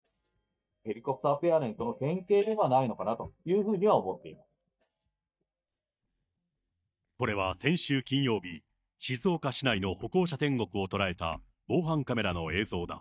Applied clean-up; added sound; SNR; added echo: neural mask model DeepFilterNet 3.